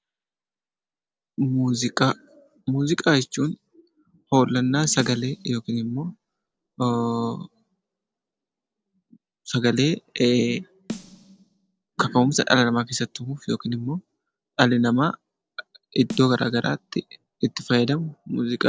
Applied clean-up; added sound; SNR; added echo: neural separator model SepFormer DNS4.